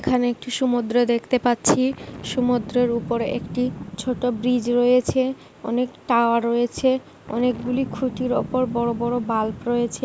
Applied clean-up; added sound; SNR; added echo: none; Boom; 15 dB; none.